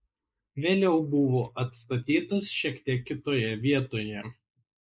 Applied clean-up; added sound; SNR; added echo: neural mask model Resemble Enhance denoiser.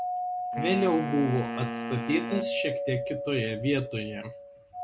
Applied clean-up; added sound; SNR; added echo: none; Wind instrument, woodwind instrument + Doorbell; 3 dB; none.